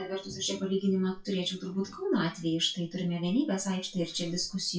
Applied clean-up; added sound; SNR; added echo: classical method WPE with log-MMSE.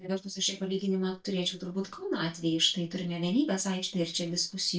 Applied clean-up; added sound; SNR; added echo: neural mask model DeepFilterNet 3.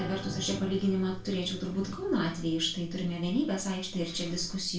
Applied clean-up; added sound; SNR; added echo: none; Acoustic guitar / Strum; 17 dB; reverberation time 0.3 s.